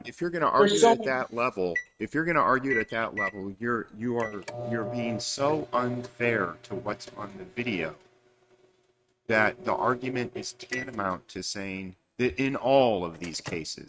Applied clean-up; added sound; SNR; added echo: neural mask model RNNoise.